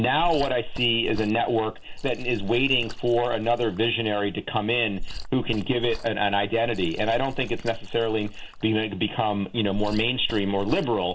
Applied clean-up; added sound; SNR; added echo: none; Liquid; 9 dB; reverberation time 0.2 s.